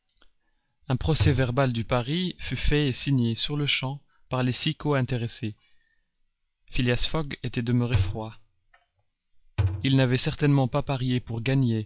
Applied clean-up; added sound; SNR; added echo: classical method log-MMSE.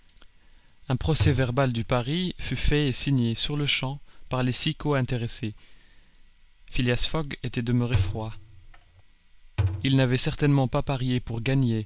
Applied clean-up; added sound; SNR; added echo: none; Thump, thud; 5 dB; none.